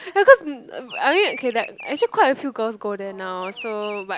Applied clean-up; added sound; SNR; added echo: none; Bird vocalization, bird call, bird song; 18 dB; none.